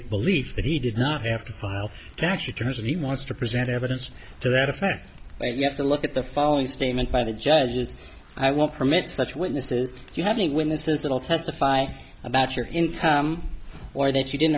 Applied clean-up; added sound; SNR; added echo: none; Animal; 16 dB; none.